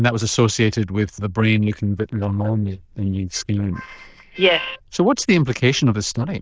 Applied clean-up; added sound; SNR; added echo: neural diffusion model UNIVERSE++.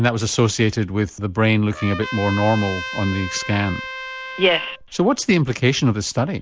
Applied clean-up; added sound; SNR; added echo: none; Trumpet; 11 dB; none.